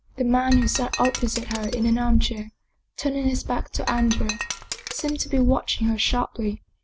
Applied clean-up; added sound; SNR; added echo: none; Shatter; 13 dB; none.